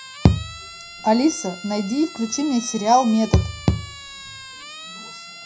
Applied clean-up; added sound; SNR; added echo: none; Siren; 16 dB; reverberation time 0.3 s.